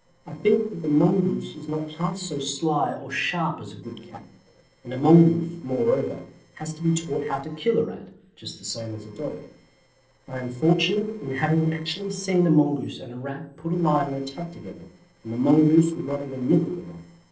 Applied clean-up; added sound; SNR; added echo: neural separator model SepFormer DNS4.